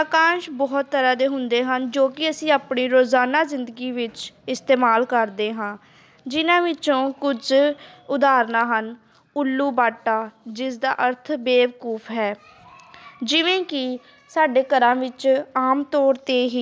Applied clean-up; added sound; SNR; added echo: none; none; none; none.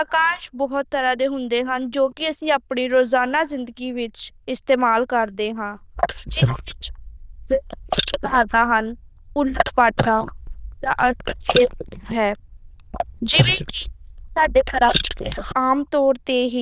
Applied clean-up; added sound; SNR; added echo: neural diffusion model UNIVERSE++.